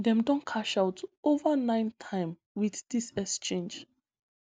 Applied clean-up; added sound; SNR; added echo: none; none; none; none.